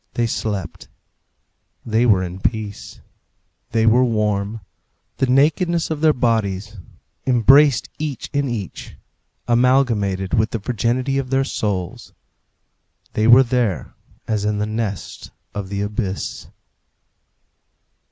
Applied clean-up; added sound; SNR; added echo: none; none; none; none.